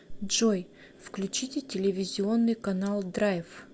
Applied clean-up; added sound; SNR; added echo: none; none; none; none.